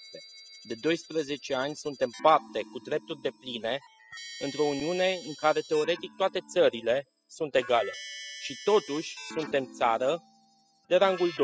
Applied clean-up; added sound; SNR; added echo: classical method spectral subtraction.